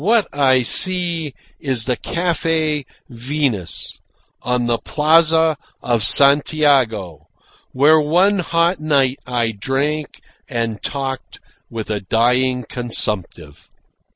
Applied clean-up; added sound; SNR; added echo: none; none; none; none.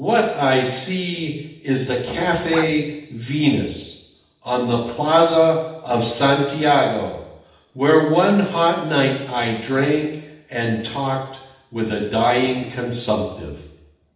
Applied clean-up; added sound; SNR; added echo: none; Bark; 13 dB; reverberation time 0.8 s.